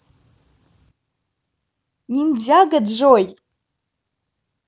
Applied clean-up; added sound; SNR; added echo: none; none; none; none.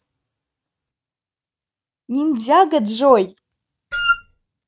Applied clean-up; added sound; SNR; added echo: neural mask model RNNoise.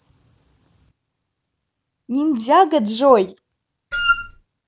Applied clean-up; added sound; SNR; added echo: none; Wind instrument, woodwind instrument; 0 dB; none.